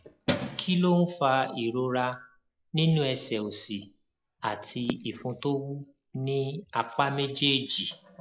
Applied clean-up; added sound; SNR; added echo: classical method log-MMSE.